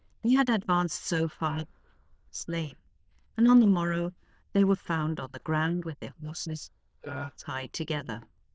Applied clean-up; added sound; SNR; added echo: neural diffusion model UNIVERSE++.